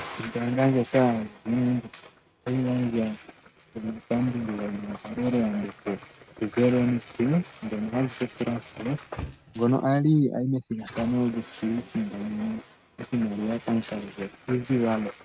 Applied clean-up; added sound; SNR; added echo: neural mask model RNNoise.